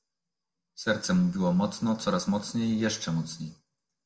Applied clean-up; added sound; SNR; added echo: none; none; none; none.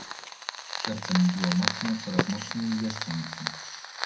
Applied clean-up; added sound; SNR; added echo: none; Fire; 3 dB; reverberation time 0.4 s.